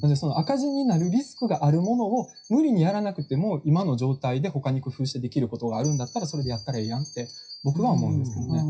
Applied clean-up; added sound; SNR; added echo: classical method WPE with log-MMSE.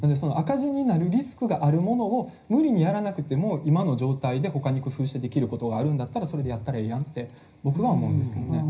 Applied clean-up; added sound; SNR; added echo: none; Bell; 19 dB; reverberation time 0.4 s.